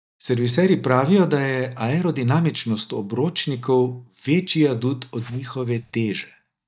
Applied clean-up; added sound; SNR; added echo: neural mask model DeepFilterNet 3.